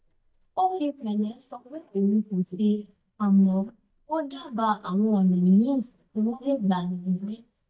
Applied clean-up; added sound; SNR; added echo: neural mask model DeepFilterNet 3.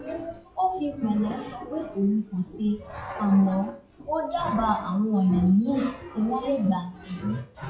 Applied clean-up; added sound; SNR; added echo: classical method WPE with log-MMSE.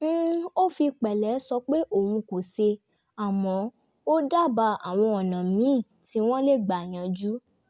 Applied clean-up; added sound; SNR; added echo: none; none; none; none.